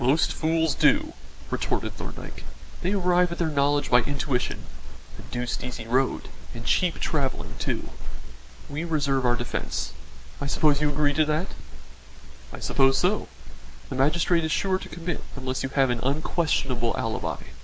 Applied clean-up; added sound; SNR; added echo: none; none; none; none.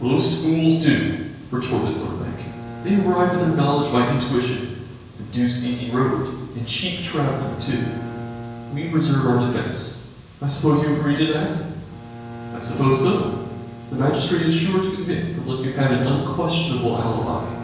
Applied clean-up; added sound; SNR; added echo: none; Bowed string instrument; 16 dB; reverberation time 1.0 s.